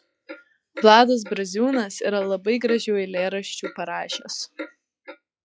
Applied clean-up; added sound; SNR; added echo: classical method log-MMSE.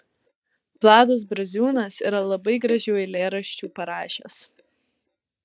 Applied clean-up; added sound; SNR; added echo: neural mask model DeepFilterNet 3.